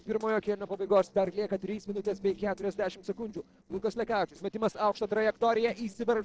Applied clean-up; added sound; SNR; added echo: neural separator model SepFormer DNS4.